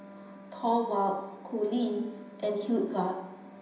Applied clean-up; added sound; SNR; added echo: none; Wind instrument, woodwind instrument; 19 dB; reverberation time 0.9 s.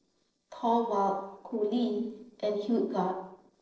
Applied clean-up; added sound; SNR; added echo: neural separator model SepFormer DNS4.